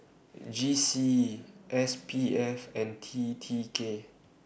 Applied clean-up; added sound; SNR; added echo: none; none; none; none.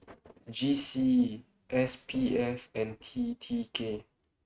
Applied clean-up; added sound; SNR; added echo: neural mask model RNNoise.